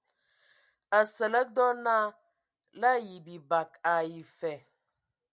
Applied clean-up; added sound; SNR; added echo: none; none; none; none.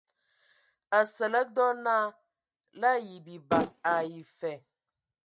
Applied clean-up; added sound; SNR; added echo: neural mask model RNNoise.